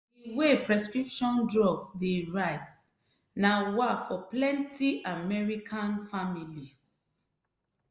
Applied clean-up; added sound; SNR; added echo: none; none; none; none.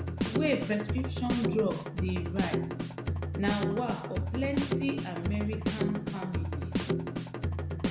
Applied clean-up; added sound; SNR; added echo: none; Drum kit; -2 dB; reverberation time 1.1 s.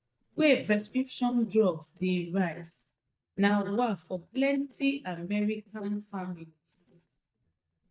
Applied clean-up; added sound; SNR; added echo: neural mask model DeepFilterNet 3.